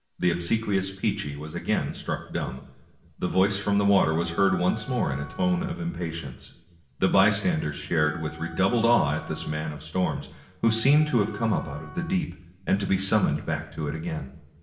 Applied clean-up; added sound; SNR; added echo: none; Wind instrument, woodwind instrument; 20 dB; reverberation time 1.1 s.